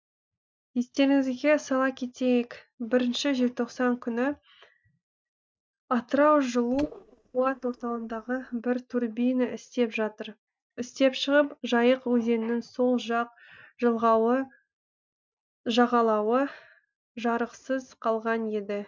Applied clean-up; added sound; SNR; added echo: neural mask model DeepFilterNet 3.